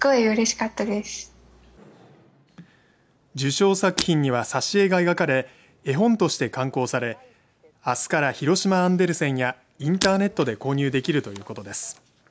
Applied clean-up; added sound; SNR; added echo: none; Shatter; 11 dB; none.